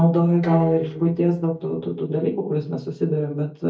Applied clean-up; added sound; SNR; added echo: neural mask model DeepFilterNet 3.